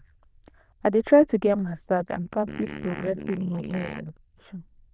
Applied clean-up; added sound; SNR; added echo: neural diffusion model UNIVERSE++.